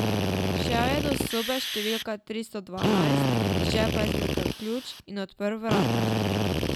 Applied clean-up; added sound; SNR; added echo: none; Drill; -5 dB; none.